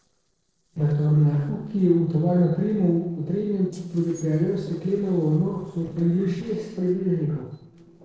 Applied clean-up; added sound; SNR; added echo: neural separator model SepFormer DNS4.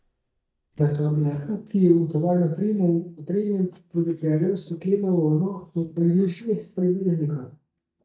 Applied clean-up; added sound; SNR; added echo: neural mask model DeepFilterNet 3.